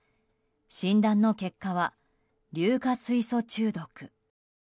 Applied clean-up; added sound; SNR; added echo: none; none; none; none.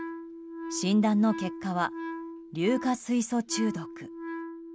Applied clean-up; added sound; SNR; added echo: none; Wind instrument, woodwind instrument; 9 dB; none.